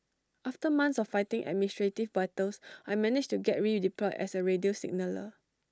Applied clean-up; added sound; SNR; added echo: none; none; none; none.